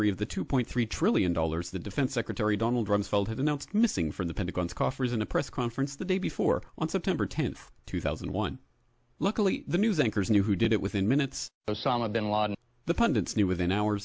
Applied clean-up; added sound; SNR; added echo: none; none; none; none.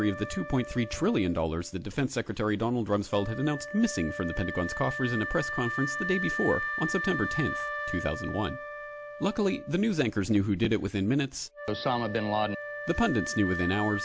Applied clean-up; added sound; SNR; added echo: none; Wind instrument, woodwind instrument; 8 dB; none.